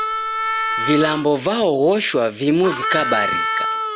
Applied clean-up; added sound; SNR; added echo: none; Harmonica; 3 dB; none.